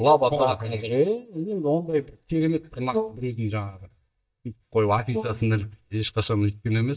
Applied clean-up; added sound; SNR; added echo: neural mask model DeepFilterNet 3.